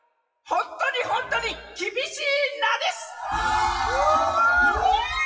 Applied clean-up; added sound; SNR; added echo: classical method WPE with log-MMSE.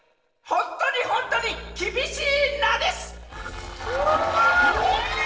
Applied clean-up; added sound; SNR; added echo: neural separator model SepFormer DNS4.